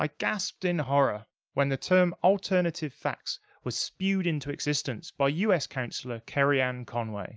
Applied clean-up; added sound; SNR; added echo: none; none; none; none.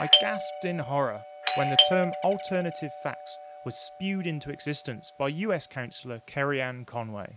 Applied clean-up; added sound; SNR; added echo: none; Doorbell; 0 dB; none.